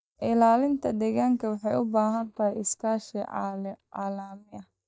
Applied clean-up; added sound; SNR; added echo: neural mask model DeepFilterNet 3.